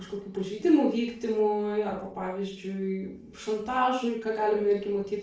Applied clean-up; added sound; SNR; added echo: none; none; none; reverberation time 0.4 s.